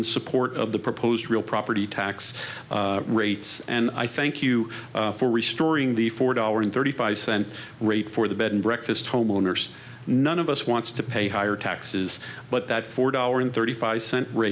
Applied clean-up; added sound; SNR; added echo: none; none; none; none.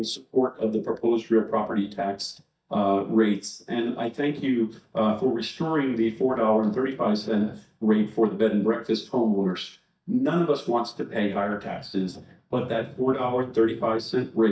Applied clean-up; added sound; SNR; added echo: neural mask model DeepFilterNet 3.